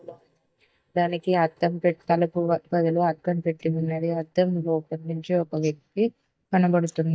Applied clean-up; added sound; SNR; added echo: neural mask model DeepFilterNet 3.